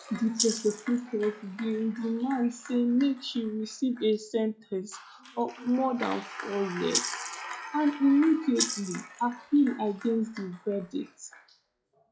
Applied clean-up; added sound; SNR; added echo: classical method log-MMSE.